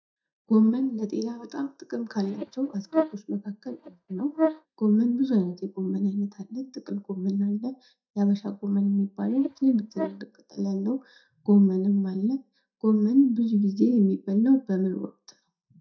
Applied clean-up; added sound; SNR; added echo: neural mask model DeepFilterNet 3.